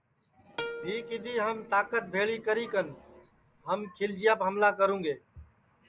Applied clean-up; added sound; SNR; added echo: none; Plucked string instrument; 13 dB; none.